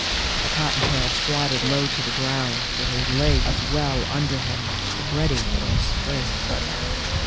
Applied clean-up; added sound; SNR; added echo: none; Rain; -4 dB; none.